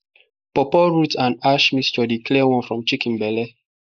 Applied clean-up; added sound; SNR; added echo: neural mask model Resemble Enhance denoiser.